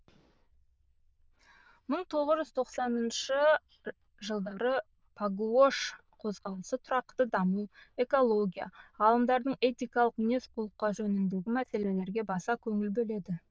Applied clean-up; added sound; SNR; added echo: neural diffusion model UNIVERSE++.